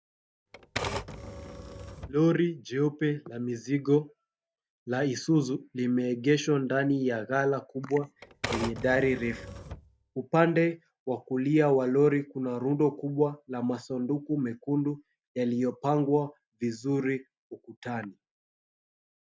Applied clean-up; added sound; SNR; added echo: none; Typewriter; 10 dB; none.